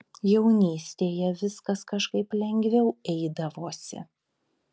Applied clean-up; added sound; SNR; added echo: none; none; none; none.